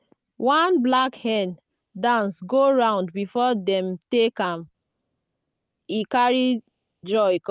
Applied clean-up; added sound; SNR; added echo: none; none; none; none.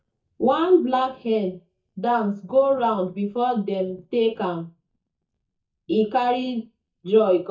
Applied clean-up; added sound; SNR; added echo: neural mask model DeepFilterNet 3.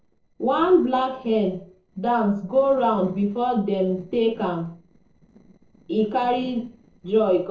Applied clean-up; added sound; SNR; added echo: neural separator model SepFormer DNS4.